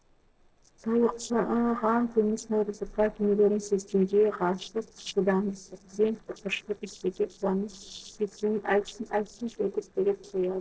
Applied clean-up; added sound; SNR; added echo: neural separator model SepFormer DNS4.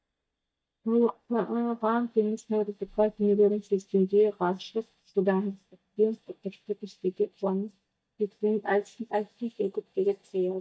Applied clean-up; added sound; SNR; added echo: neural mask model DeepFilterNet 3.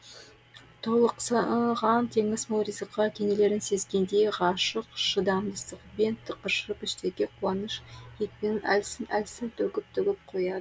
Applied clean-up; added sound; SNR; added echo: none; none; none; none.